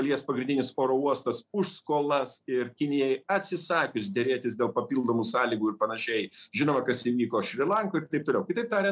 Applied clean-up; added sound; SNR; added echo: none; none; none; none.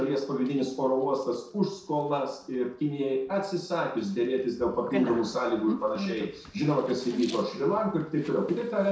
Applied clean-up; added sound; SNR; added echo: neural separator model SepFormer DNS4.